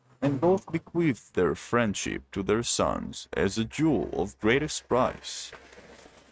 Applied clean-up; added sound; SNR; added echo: neural mask model RNNoise.